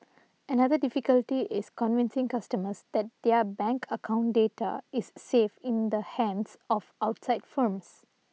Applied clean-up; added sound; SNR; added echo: none; none; none; none.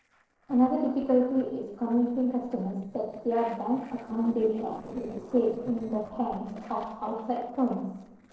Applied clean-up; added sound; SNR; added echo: neural separator model SepFormer DNS4.